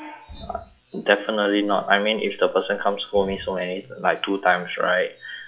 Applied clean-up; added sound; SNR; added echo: classical method log-MMSE.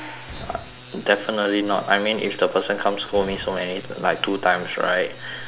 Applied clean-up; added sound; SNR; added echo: none; Glass; 18 dB; none.